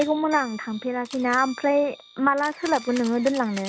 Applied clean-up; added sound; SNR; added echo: none; Camera + Guitar; 18 dB; none.